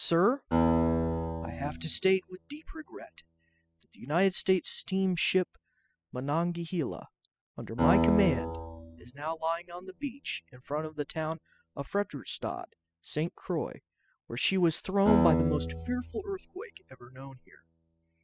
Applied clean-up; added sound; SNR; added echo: classical method spectral subtraction.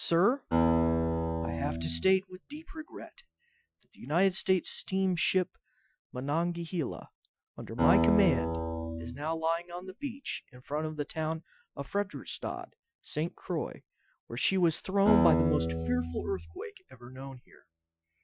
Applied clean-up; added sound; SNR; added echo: classical method Wiener filter.